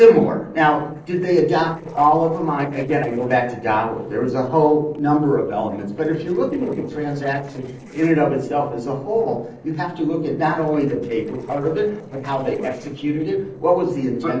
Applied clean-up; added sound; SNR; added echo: neural separator model SepFormer DNS4.